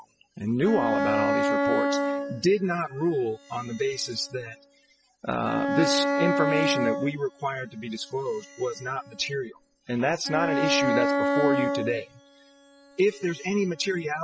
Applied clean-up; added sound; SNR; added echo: classical method spectral subtraction.